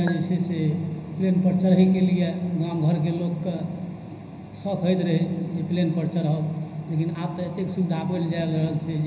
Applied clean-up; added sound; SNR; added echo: none; Chink, clink; 15 dB; reverberation time 0.4 s.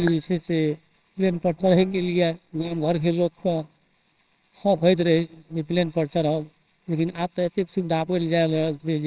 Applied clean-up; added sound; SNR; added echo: neural separator model SepFormer WHAMR!.